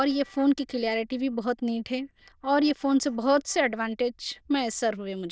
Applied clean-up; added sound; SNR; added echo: neural diffusion model UNIVERSE++.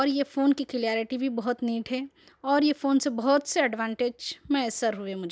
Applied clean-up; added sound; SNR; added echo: none; none; none; none.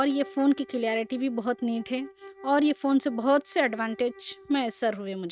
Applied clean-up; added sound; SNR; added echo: neural mask model RNNoise.